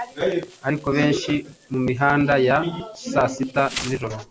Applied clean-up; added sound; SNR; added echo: none; Insect; 19 dB; none.